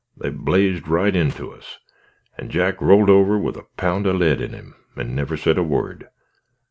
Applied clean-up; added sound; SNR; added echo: none; none; none; none.